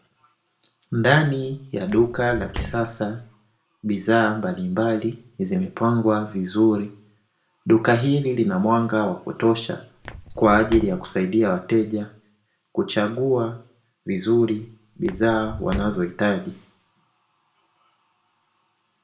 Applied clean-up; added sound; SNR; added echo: none; Walk, footsteps; 11 dB; reverberation time 0.4 s.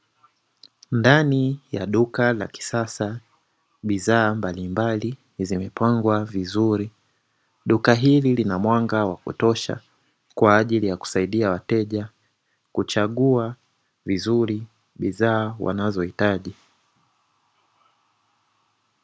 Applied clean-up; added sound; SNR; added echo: none; none; none; none.